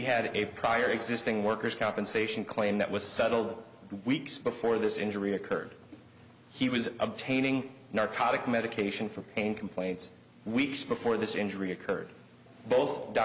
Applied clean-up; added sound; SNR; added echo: none; none; none; none.